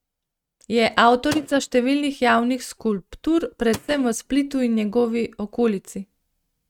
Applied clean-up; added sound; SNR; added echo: neural mask model RNNoise.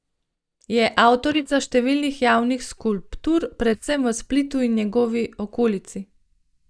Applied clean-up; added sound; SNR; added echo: neural mask model DeepFilterNet 3.